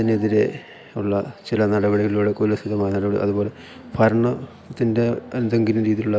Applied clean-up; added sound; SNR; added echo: none; none; none; none.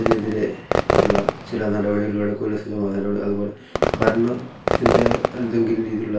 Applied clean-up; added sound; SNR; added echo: none; Fireworks; 1 dB; reverberation time 0.3 s.